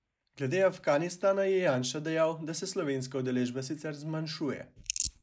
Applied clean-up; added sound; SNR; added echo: neural mask model Resemble Enhance denoiser.